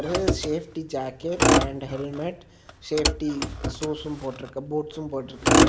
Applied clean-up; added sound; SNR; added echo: none; Motor vehicle (road); -5 dB; none.